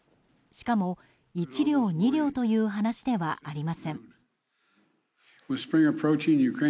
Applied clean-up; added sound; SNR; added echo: none; none; none; none.